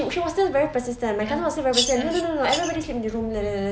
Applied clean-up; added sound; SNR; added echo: none; Bird vocalization, bird call, bird song; 4 dB; none.